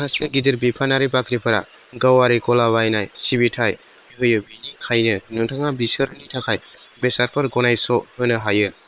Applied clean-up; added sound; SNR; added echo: neural separator model SepFormer WHAM!.